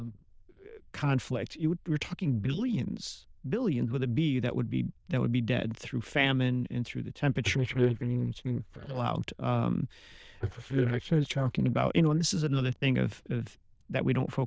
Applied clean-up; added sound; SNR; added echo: neural diffusion model UNIVERSE++.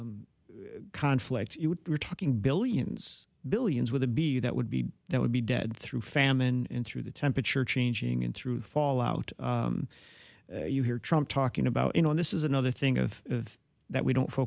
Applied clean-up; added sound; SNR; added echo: none; none; none; none.